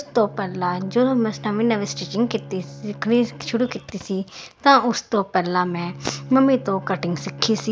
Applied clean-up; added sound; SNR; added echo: none; Bowed string instrument; 17 dB; none.